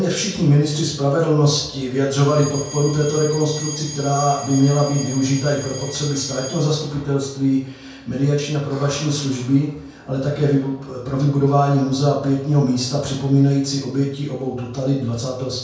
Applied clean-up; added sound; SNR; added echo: none; Alarm; 18 dB; reverberation time 0.5 s.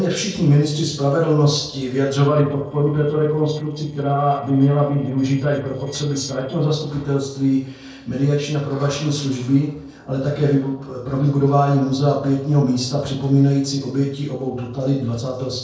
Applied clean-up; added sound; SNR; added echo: neural separator model SepFormer DNS4.